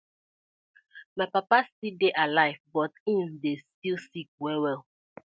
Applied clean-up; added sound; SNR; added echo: none; none; none; none.